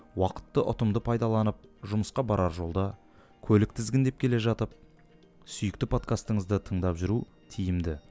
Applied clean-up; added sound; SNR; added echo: none; none; none; none.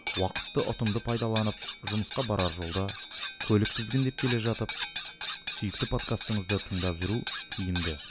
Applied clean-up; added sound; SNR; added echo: none; Cutlery, silverware; 0 dB; none.